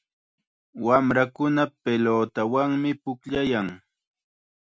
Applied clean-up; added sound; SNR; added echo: none; none; none; none.